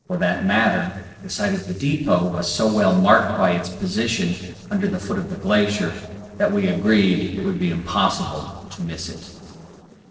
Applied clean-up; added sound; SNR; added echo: neural separator model SepFormer DNS4.